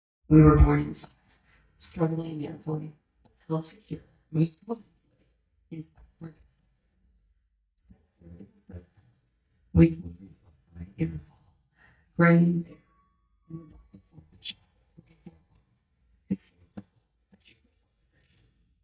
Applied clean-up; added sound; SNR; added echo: neural mask model DeepFilterNet 3.